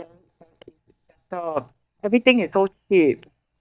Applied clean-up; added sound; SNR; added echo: neural mask model DeepFilterNet 3.